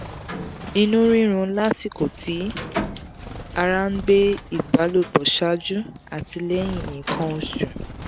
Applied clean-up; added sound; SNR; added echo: none; Bird; 12 dB; none.